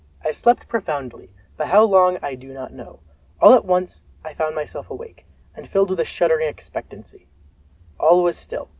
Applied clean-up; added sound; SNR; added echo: none; none; none; none.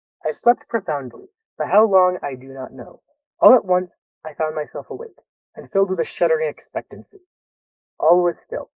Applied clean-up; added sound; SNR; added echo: neural mask model Resemble Enhance denoiser.